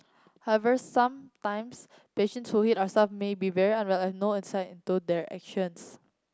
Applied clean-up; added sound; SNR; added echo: none; none; none; none.